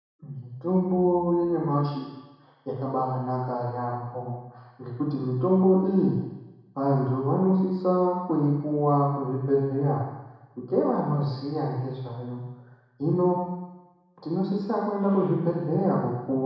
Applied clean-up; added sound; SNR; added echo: none; none; none; reverberation time 1.1 s.